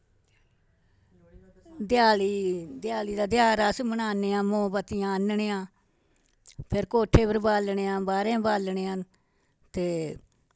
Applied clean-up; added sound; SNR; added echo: none; none; none; none.